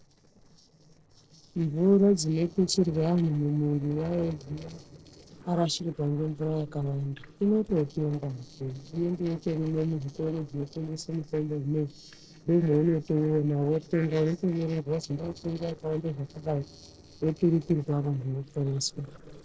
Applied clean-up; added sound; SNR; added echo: neural separator model SepFormer DNS4.